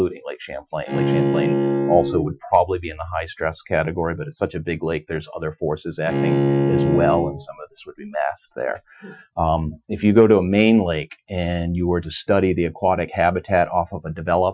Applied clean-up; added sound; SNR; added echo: classical method Wiener filter.